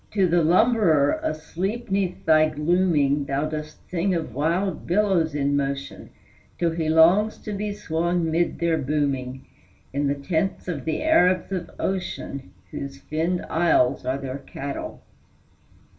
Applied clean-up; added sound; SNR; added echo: none; none; none; reverberation time 0.2 s.